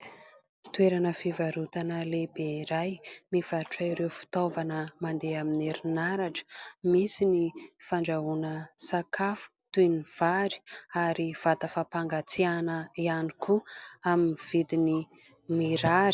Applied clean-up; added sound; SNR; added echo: none; none; none; none.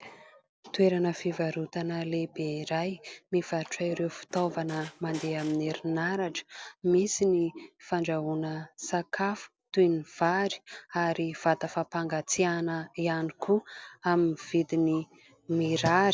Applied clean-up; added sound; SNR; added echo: none; Squeak; 19 dB; none.